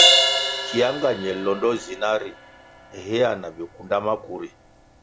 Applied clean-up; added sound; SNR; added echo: none; Crash cymbal; -1 dB; none.